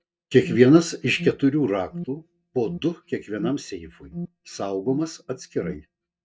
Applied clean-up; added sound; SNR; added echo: neural mask model DeepFilterNet 3.